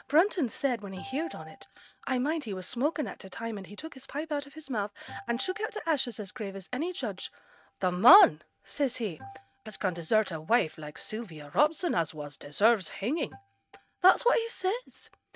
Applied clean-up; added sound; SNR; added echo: neural mask model RNNoise.